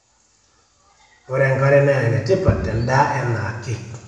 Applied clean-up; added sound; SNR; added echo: none; none; none; reverberation time 1.1 s.